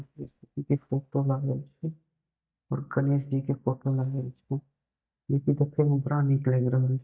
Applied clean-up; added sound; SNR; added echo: neural mask model DeepFilterNet 3.